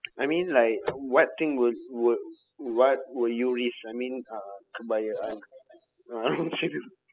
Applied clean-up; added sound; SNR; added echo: classical method spectral subtraction.